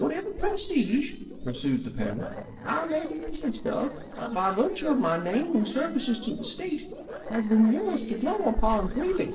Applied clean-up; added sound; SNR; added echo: neural separator model SepFormer DNS4.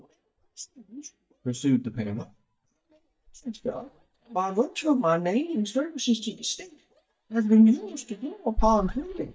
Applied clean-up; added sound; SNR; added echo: neural mask model DeepFilterNet 3.